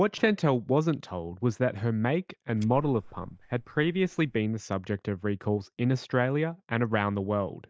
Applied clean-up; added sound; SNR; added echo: neural mask model DeepFilterNet 3.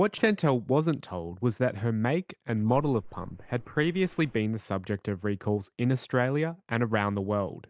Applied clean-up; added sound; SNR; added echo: neural mask model Resemble Enhance denoiser.